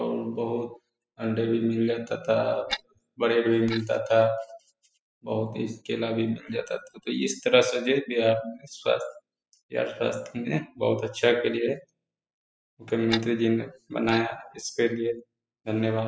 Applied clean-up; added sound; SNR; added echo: classical method spectral subtraction.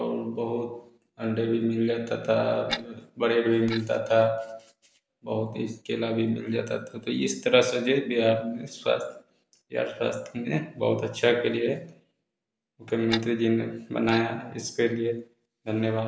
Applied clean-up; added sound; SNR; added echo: none; Clock; 11 dB; none.